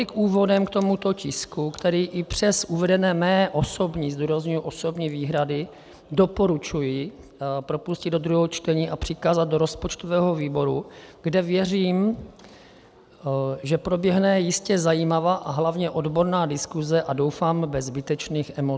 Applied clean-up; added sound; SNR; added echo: none; none; none; none.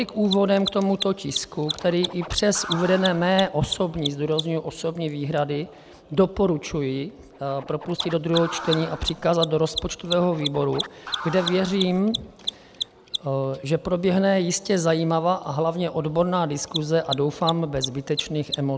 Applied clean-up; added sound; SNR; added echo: none; Scratching (performance technique) + Mechanisms; 11 dB; none.